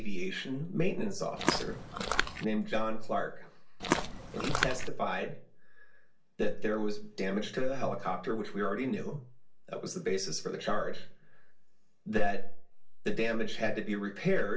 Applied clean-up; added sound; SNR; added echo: none; Walk, footsteps; 2 dB; reverberation time 0.3 s.